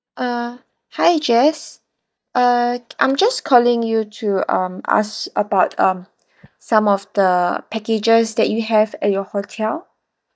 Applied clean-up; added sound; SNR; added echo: neural mask model DeepFilterNet 3.